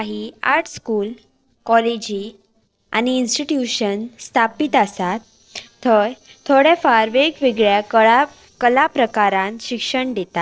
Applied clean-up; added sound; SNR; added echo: neural separator model SepFormer DNS4.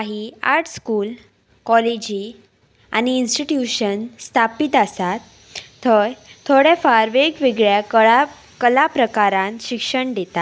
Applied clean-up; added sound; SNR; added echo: none; none; none; none.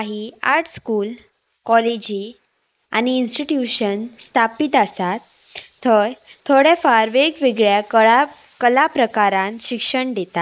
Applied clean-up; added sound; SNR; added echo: neural mask model Resemble Enhance denoiser.